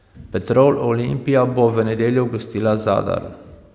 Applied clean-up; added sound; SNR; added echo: none; none; none; none.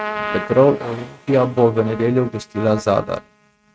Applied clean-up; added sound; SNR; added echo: neural mask model RNNoise.